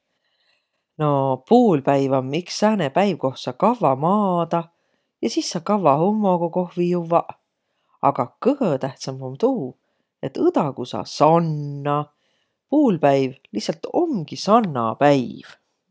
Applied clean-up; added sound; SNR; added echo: none; none; none; none.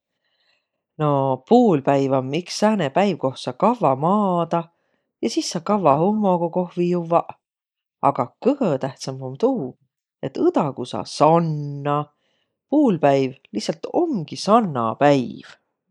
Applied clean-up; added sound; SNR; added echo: neural mask model Resemble Enhance denoiser.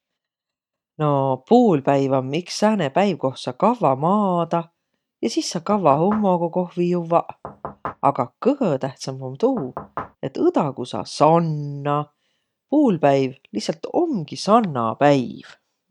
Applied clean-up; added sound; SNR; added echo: neural mask model RNNoise.